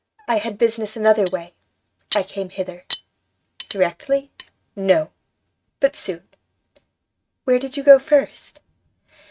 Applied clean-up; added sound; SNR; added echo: neural mask model RNNoise.